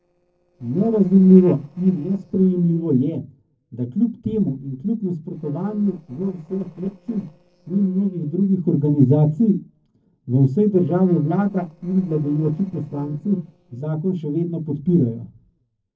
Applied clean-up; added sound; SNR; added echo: neural separator model SepFormer DNS4.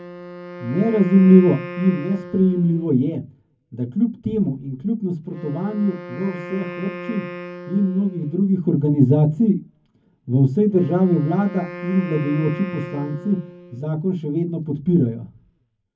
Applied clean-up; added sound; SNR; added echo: none; Wind instrument, woodwind instrument; 16 dB; reverberation time 0.3 s.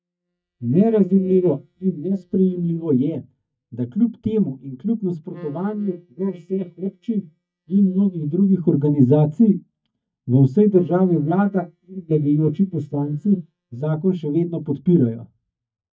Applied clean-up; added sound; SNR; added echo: neural mask model DeepFilterNet 3.